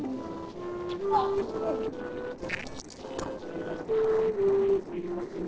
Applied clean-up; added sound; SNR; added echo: neural separator model SepFormer DNS4.